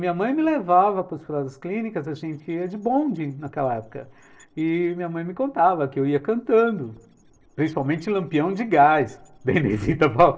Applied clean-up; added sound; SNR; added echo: neural separator model SepFormer DNS4.